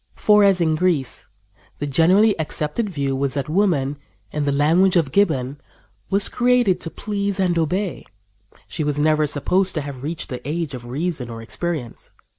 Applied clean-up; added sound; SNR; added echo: none; none; none; none.